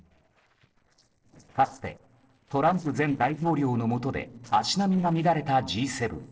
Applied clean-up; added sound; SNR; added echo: neural separator model SepFormer DNS4.